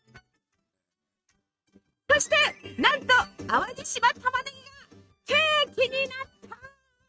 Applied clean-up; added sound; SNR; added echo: neural mask model RNNoise.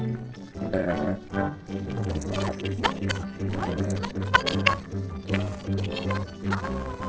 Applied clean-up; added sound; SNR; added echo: neural separator model SepFormer DNS4.